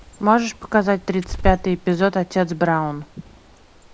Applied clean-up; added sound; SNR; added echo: none; Bird; 10 dB; none.